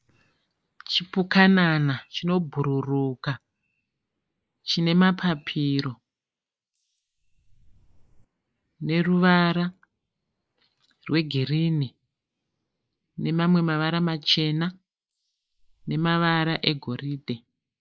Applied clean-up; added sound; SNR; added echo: neural mask model Resemble Enhance denoiser.